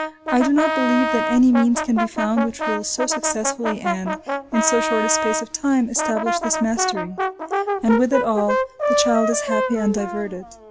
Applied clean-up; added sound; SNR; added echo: none; Brass instrument; 2 dB; none.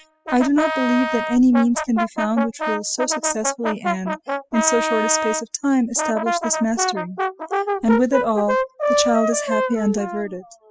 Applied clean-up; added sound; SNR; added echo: classical method spectral subtraction.